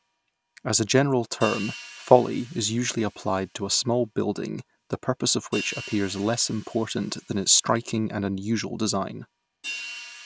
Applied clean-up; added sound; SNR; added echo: none; Hi-hat; 17 dB; none.